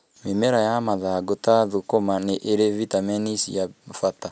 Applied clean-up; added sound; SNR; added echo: none; none; none; none.